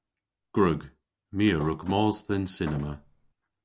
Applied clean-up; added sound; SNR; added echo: none; Thump, thud; 17 dB; none.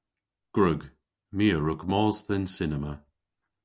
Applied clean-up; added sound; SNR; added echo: none; none; none; none.